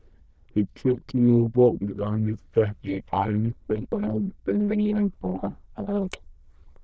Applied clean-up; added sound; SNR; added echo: neural diffusion model UNIVERSE++.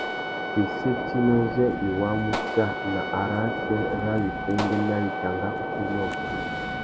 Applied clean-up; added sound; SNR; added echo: none; Gunshot, gunfire + Trumpet; 3 dB; none.